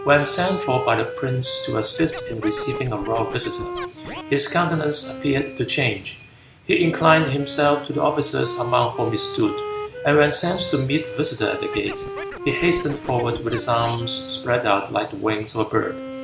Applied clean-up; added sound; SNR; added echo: none; Wind instrument, woodwind instrument + Scratching (performance technique); 10 dB; none.